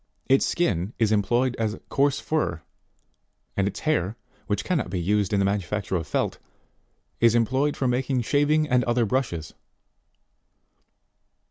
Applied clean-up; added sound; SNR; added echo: none; none; none; none.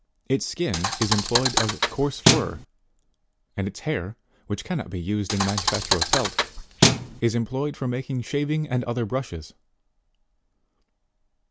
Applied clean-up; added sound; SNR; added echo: none; Thump, thud; -4 dB; none.